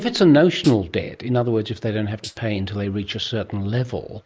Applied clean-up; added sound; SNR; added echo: neural mask model Resemble Enhance denoiser.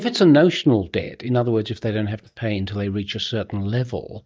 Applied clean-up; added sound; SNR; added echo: neural mask model DeepFilterNet 3.